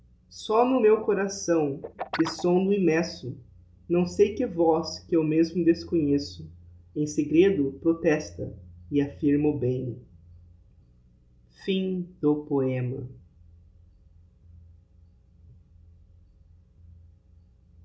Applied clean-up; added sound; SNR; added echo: none; Guitar; 13 dB; none.